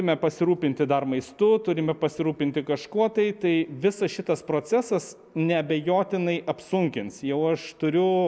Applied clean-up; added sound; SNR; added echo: none; none; none; none.